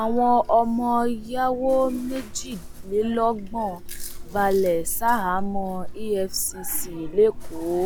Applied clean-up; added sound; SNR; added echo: none; Chewing, mastication; 8 dB; none.